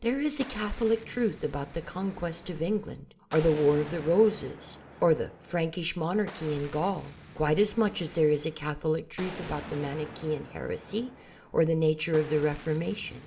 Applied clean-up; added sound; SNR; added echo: none; Explosion; 17 dB; reverberation time 0.4 s.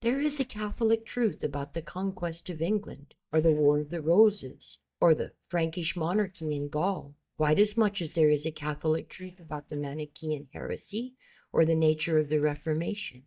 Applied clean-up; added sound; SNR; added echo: neural mask model DeepFilterNet 3.